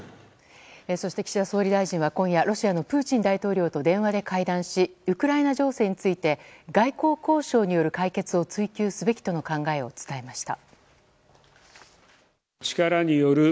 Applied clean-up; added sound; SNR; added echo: none; none; none; none.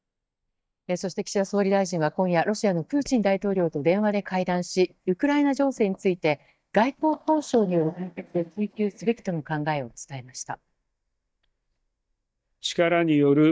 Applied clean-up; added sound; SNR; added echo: neural mask model DeepFilterNet 3.